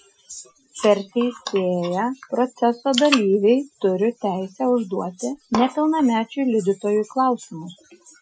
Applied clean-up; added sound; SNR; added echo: classical method Wiener filter.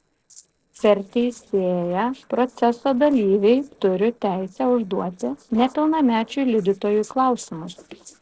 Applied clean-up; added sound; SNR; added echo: neural separator model SepFormer DNS4.